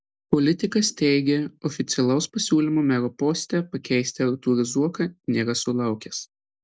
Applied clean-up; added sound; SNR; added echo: none; none; none; none.